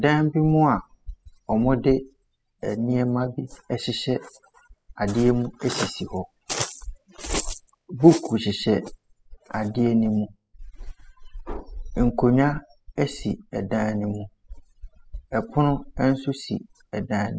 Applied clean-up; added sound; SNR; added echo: classical method spectral subtraction.